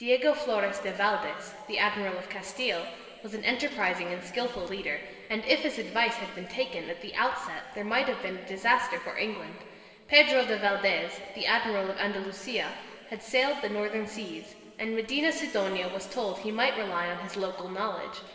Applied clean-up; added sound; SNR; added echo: none; none; none; reverberation time 2.5 s.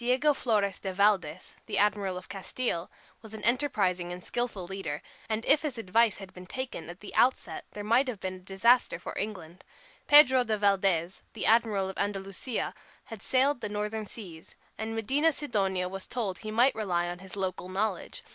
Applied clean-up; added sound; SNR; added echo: none; none; none; none.